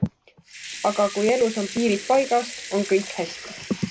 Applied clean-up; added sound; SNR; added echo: none; Sink (filling or washing) / Water tap, faucet / Liquid; 13 dB; none.